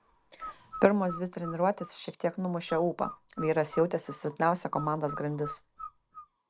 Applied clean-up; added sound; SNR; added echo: none; Bird; 14 dB; none.